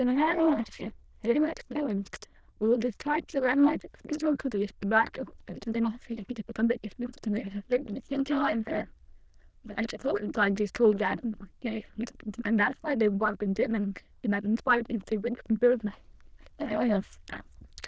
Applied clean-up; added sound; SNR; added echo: neural diffusion model UNIVERSE++.